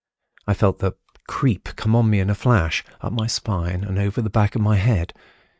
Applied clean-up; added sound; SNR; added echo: neural mask model RNNoise.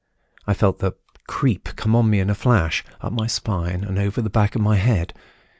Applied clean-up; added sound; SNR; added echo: none; Drip; 20 dB; none.